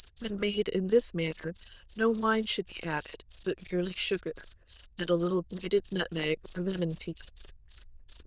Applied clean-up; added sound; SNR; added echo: neural diffusion model UNIVERSE++.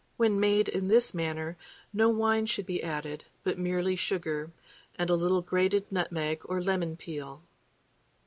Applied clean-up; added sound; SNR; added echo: none; none; none; none.